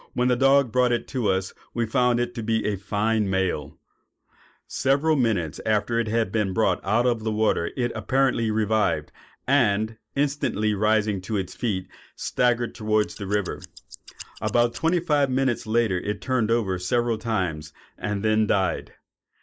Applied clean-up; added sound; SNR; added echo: neural mask model Resemble Enhance denoiser.